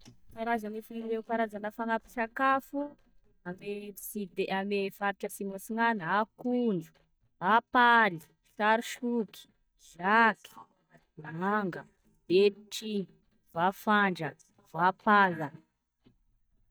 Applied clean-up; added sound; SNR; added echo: neural mask model DeepFilterNet 3.